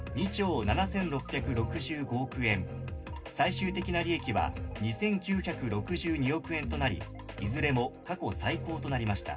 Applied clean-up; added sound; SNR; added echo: none; none; none; reverberation time 0.2 s.